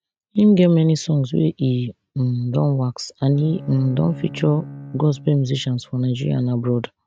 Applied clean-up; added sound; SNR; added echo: neural mask model RNNoise.